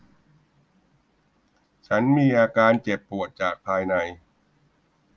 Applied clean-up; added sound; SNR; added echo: none; none; none; none.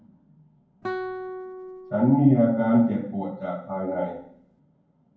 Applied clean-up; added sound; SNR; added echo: none; Guitar; 13 dB; reverberation time 0.9 s.